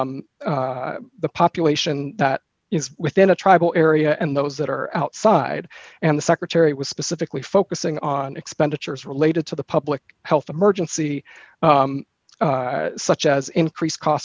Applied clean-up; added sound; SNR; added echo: none; none; none; none.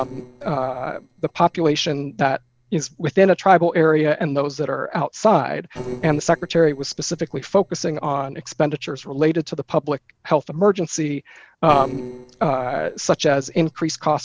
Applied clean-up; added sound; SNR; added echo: neural separator model SepFormer DNS4.